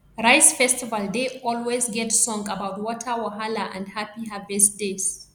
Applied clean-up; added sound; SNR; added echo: none; none; none; none.